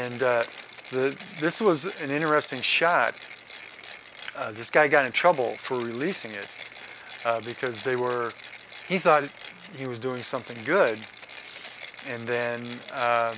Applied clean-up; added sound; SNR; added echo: none; Mechanisms; 17 dB; none.